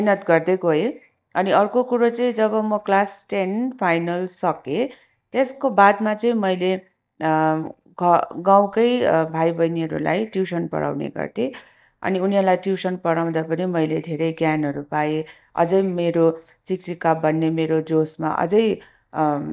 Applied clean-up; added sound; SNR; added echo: neural mask model DeepFilterNet 3.